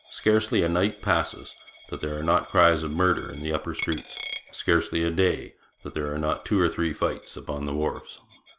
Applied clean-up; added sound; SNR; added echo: none; Coin (dropping); 17 dB; none.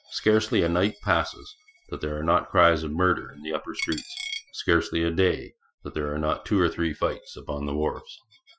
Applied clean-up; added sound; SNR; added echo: classical method Wiener filter.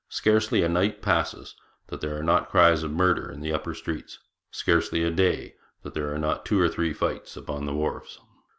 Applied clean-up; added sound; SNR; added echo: none; none; none; none.